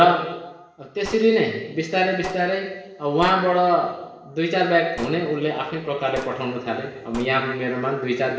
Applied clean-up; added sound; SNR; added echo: none; Gunshot, gunfire; 20 dB; reverberation time 1.0 s.